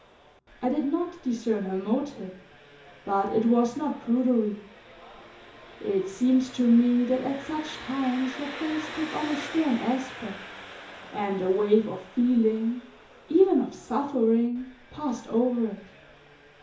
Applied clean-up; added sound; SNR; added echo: none; Engine; 17 dB; reverberation time 0.7 s.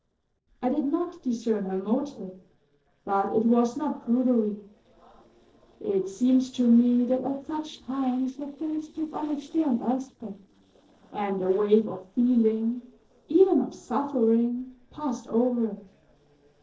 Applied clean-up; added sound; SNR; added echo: neural separator model SepFormer DNS4.